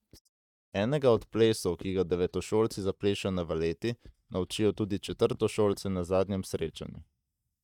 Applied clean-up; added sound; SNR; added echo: neural mask model DeepFilterNet 3.